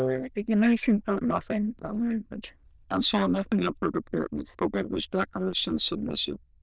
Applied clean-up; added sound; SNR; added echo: neural diffusion model UNIVERSE++.